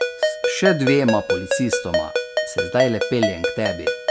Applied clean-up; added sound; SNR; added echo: none; Ringtone; 0 dB; none.